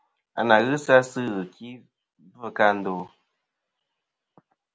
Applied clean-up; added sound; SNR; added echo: none; none; none; none.